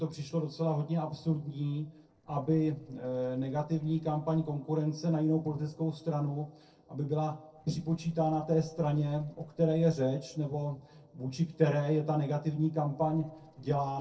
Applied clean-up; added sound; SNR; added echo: neural separator model SepFormer DNS4.